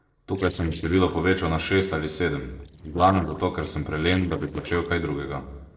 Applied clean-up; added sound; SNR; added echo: neural separator model SepFormer DNS4.